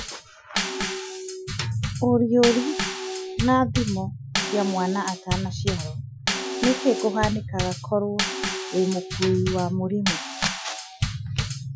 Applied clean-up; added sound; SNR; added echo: classical method Wiener filter.